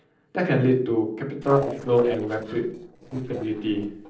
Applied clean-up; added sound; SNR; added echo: neural separator model SepFormer DNS4.